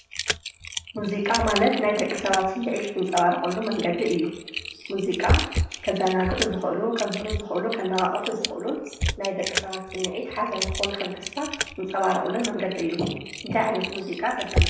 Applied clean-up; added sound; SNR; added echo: none; Typing; 4 dB; reverberation time 0.8 s.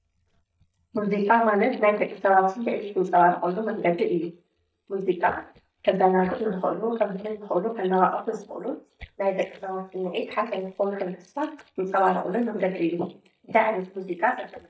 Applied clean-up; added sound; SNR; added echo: neural mask model DeepFilterNet 3.